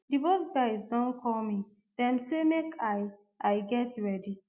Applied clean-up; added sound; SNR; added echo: none; none; none; none.